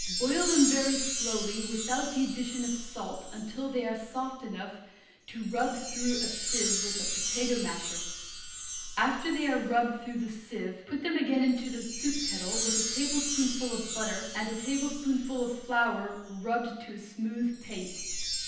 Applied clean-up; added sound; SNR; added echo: none; Chime; 4 dB; reverberation time 0.9 s.